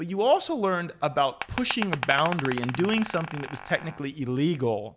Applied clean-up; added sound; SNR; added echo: none; Glass; 9 dB; none.